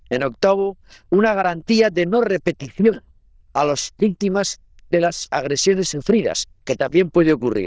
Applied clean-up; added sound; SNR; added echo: neural diffusion model UNIVERSE++.